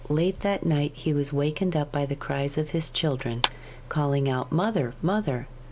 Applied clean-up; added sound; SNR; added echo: none; Clapping; 6 dB; none.